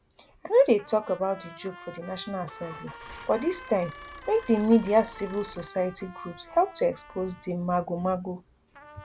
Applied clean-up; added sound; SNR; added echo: none; Trumpet + Idling / Engine starting / Motor vehicle (road); 18 dB; none.